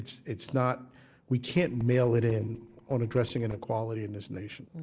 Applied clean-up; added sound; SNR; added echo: neural separator model SepFormer DNS4.